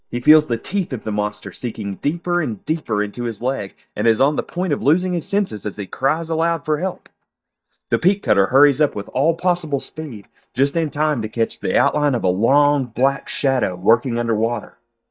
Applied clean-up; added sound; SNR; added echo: neural mask model DeepFilterNet 3.